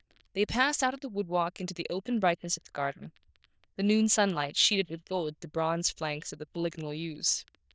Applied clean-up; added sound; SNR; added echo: neural diffusion model UNIVERSE++.